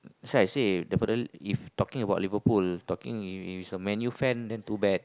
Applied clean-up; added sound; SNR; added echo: none; none; none; none.